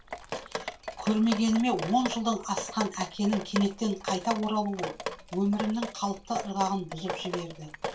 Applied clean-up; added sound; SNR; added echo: none; Drip; 8 dB; reverberation time 0.2 s.